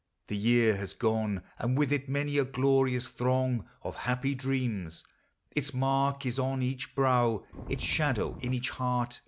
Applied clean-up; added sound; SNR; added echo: none; Wind; 11 dB; none.